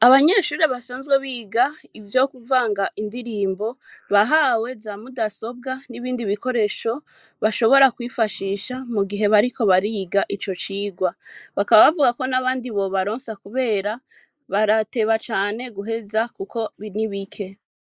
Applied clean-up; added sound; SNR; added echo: neural mask model Resemble Enhance denoiser.